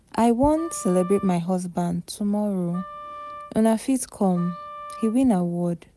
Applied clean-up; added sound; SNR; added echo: none; Wind instrument, woodwind instrument; 17 dB; none.